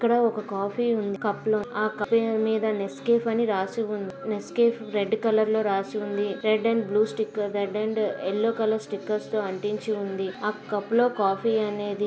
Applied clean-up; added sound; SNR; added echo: none; none; none; none.